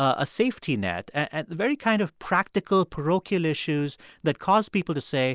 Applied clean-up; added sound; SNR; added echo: none; none; none; none.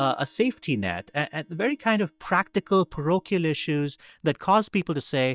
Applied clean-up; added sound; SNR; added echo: neural mask model DeepFilterNet 3.